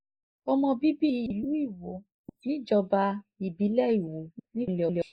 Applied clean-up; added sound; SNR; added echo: neural mask model Resemble Enhance denoiser.